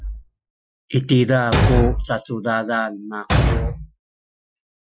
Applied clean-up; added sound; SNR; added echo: classical method Wiener filter.